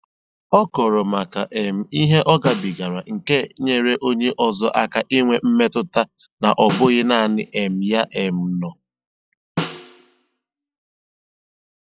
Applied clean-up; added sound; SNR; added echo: classical method log-MMSE.